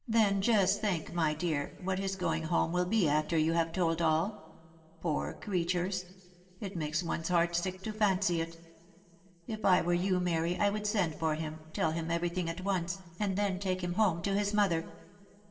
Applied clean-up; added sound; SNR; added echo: none; none; none; reverberation time 2.4 s.